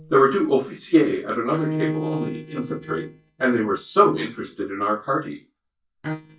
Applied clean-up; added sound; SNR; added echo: neural mask model DeepFilterNet 3.